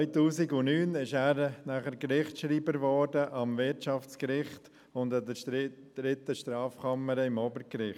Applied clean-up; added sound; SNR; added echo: none; none; none; none.